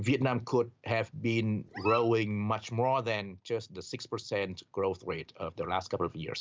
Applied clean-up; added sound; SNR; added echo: neural mask model Resemble Enhance denoiser.